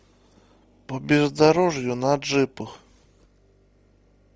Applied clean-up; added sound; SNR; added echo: none; none; none; none.